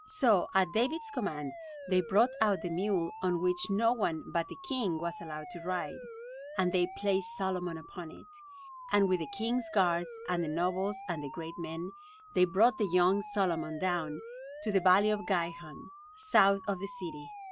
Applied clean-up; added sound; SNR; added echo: none; Siren; 14 dB; none.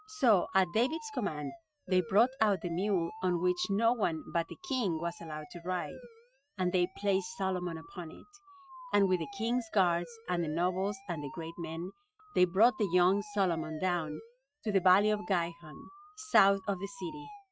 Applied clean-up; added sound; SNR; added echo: neural mask model RNNoise.